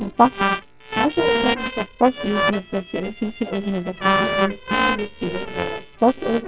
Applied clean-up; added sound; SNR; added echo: neural separator model SepFormer WHAMR!.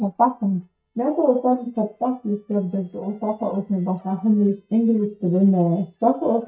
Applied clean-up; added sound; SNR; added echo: neural mask model DeepFilterNet 3.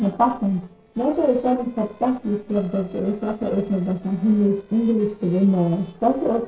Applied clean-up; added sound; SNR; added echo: neural separator model SepFormer DNS4.